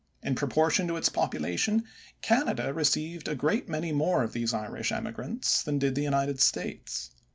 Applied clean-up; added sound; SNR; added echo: none; none; none; none.